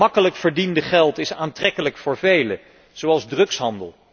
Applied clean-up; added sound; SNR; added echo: none; none; none; none.